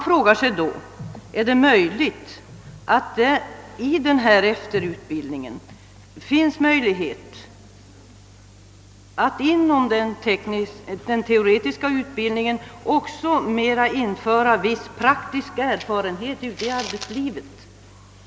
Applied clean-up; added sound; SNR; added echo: none; none; none; none.